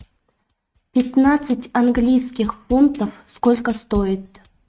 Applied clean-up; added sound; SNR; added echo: neural mask model RNNoise.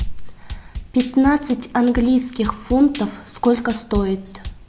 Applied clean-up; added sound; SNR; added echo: none; Drum kit; 13 dB; none.